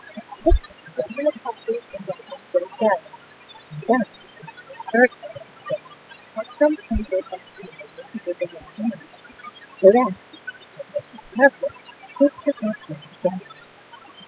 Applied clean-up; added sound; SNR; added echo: classical method spectral subtraction.